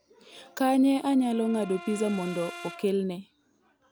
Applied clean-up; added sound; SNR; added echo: none; Brass instrument; 18 dB; none.